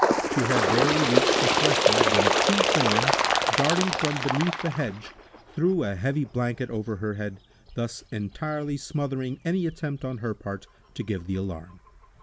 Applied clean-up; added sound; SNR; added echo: none; Bird; -2 dB; none.